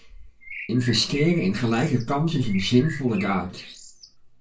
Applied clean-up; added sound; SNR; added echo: none; Bird; 16 dB; reverberation time 0.2 s.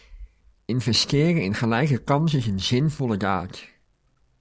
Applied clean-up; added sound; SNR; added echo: none; none; none; none.